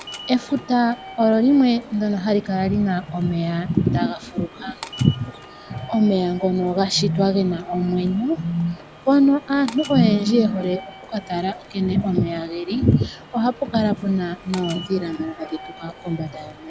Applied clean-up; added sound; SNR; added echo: none; Walk, footsteps / Subway, metro, underground; 19 dB; none.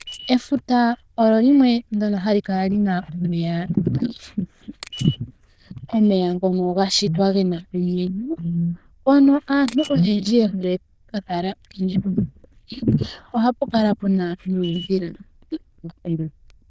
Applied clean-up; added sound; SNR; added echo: neural diffusion model UNIVERSE++.